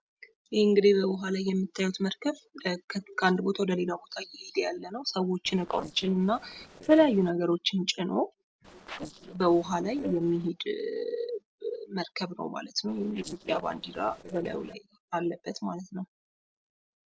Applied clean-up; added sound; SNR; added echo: neural separator model SepFormer DNS4.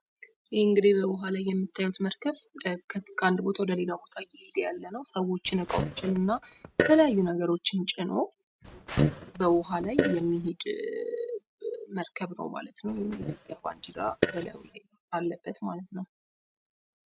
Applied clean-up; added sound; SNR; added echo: neural mask model RNNoise.